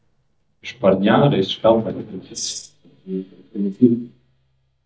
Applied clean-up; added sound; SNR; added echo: neural mask model DeepFilterNet 3.